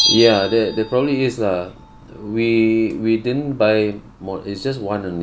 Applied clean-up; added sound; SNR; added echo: none; Bell; 10 dB; none.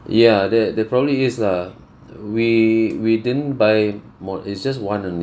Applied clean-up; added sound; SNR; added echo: none; none; none; none.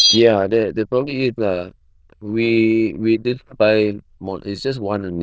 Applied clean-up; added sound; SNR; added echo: neural diffusion model UNIVERSE++.